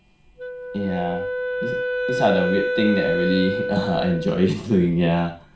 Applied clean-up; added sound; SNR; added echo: none; Wind instrument, woodwind instrument; 4 dB; reverberation time 0.4 s.